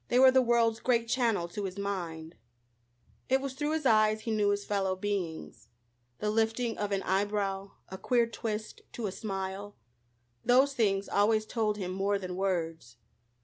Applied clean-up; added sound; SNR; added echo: none; none; none; none.